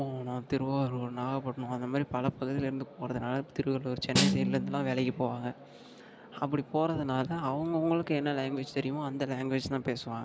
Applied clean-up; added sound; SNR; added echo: none; Snare drum; 1 dB; none.